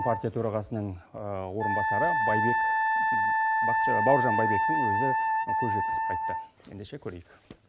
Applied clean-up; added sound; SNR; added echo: none; Wind instrument, woodwind instrument; -5 dB; none.